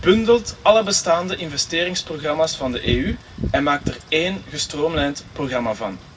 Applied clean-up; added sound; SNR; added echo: none; Wind / Rain; 12 dB; reverberation time 0.4 s.